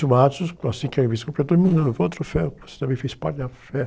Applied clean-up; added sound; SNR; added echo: neural separator model SepFormer DNS4.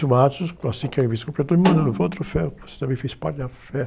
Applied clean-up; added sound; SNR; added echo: none; Snare drum; 8 dB; none.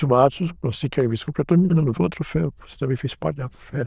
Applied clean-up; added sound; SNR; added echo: neural diffusion model UNIVERSE++.